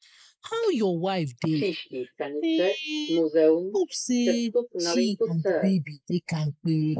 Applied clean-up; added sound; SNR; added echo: neural mask model Resemble Enhance denoiser.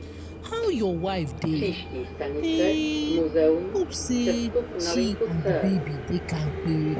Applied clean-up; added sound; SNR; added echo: none; Subway, metro, underground; 1 dB; none.